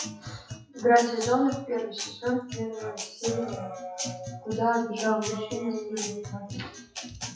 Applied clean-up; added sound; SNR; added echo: classical method WPE with log-MMSE.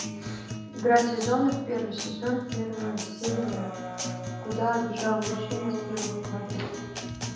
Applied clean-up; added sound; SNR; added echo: none; Acoustic guitar; 5 dB; reverberation time 0.8 s.